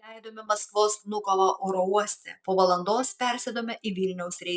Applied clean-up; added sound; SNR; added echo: neural mask model DeepFilterNet 3.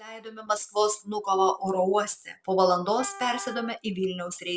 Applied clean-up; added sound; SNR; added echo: none; Wind instrument, woodwind instrument; 16 dB; none.